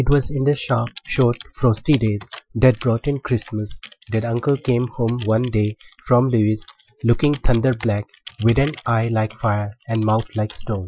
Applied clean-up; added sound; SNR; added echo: classical method Wiener filter.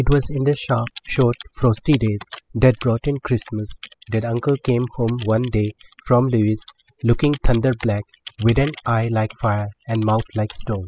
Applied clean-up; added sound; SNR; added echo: classical method spectral subtraction.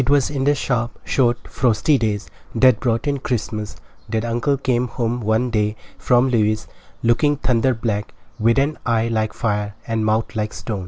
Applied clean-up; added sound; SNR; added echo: none; none; none; none.